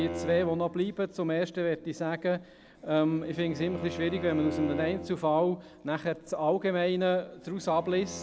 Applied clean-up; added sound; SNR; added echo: none; Bowed string instrument; 12 dB; none.